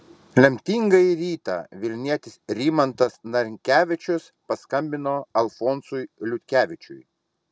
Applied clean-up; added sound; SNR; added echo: none; none; none; none.